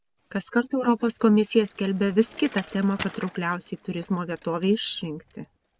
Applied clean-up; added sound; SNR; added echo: none; Bicycle; 19 dB; none.